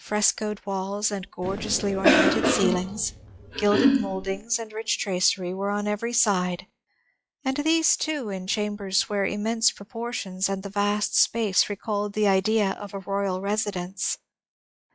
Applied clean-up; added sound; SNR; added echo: classical method log-MMSE.